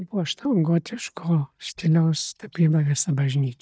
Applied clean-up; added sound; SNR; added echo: neural mask model DeepFilterNet 3.